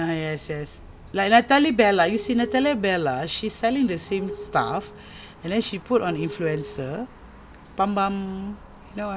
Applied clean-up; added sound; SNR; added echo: none; Glass; 15 dB; none.